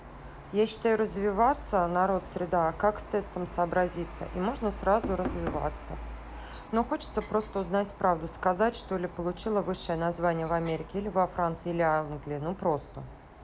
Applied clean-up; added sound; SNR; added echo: none; Knock; 7 dB; none.